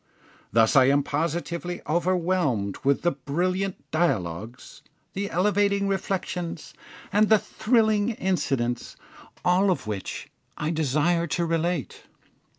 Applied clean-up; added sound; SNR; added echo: none; none; none; none.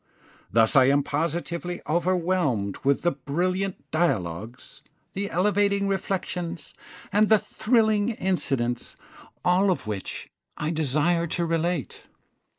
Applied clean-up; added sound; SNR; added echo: neural mask model Resemble Enhance denoiser.